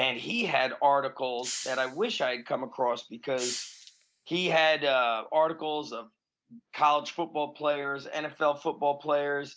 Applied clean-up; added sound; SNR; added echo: none; Hiss; 14 dB; none.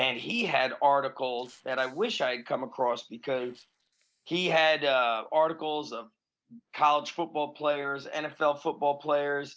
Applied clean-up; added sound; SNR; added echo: neural separator model SepFormer DNS4.